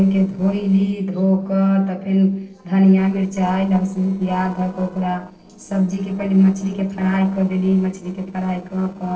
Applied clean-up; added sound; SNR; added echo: neural separator model SepFormer DNS4.